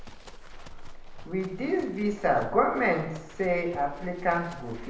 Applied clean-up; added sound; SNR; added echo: none; Livestock, farm animals, working animals; 12 dB; reverberation time 0.7 s.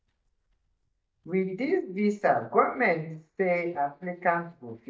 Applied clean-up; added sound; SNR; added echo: neural mask model DeepFilterNet 3.